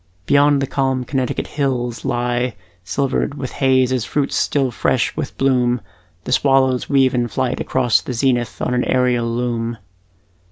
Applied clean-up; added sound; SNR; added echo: none; none; none; none.